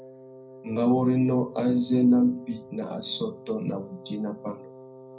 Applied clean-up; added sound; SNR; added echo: none; Wind instrument, woodwind instrument; 19 dB; reverberation time 0.3 s.